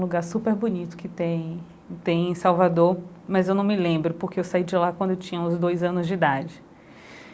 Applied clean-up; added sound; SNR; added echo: none; none; none; none.